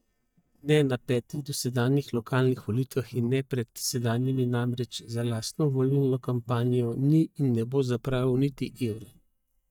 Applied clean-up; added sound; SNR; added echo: neural mask model DeepFilterNet 3.